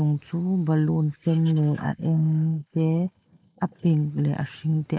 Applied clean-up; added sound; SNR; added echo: neural mask model Resemble Enhance denoiser.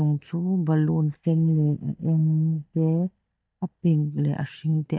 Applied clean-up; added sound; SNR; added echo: neural mask model DeepFilterNet 3.